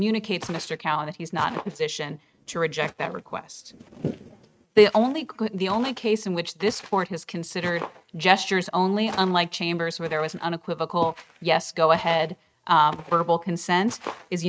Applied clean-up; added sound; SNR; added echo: neural mask model RNNoise.